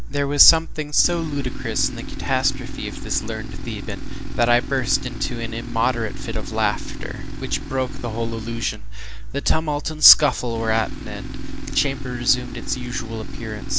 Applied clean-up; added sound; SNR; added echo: none; Tools; 10 dB; none.